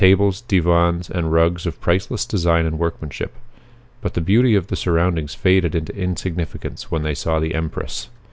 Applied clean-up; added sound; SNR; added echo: none; none; none; none.